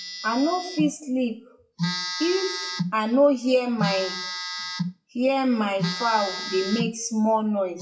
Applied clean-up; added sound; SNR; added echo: classical method WPE with log-MMSE.